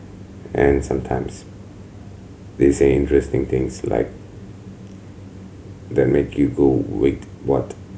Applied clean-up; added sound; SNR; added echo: none; none; none; none.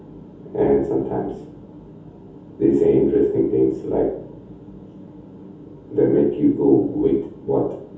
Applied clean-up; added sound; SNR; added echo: none; none; none; reverberation time 0.6 s.